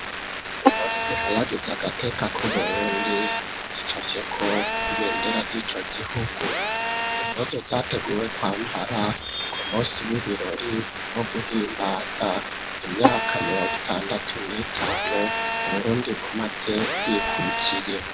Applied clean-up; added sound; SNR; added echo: none; Telephone; -1 dB; none.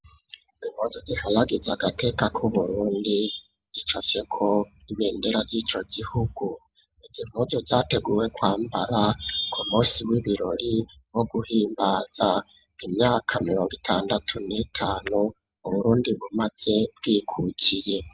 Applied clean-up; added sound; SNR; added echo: none; none; none; none.